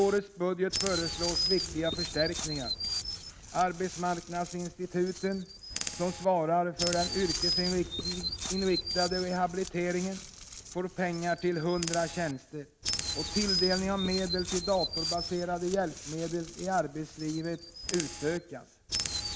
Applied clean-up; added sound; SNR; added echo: none; Chirp, tweet; 5 dB; none.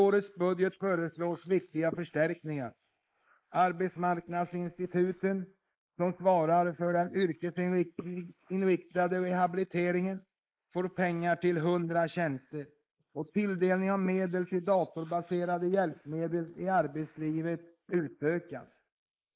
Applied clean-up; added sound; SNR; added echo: neural mask model Resemble Enhance denoiser.